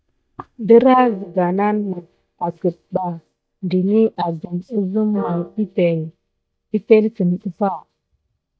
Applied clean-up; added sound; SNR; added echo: neural mask model DeepFilterNet 3.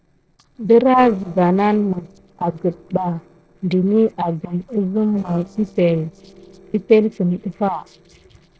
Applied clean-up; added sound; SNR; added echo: neural separator model SepFormer DNS4.